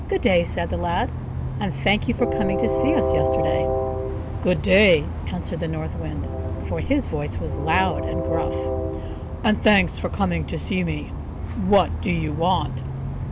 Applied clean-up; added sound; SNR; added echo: none; Train; 2 dB; none.